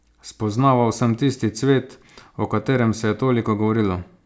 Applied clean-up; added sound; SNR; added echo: none; none; none; none.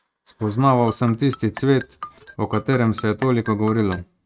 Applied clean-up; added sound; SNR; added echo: neural mask model RNNoise.